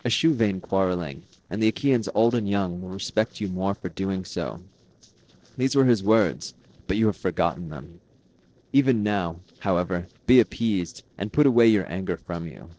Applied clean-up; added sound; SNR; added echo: neural separator model SepFormer DNS4.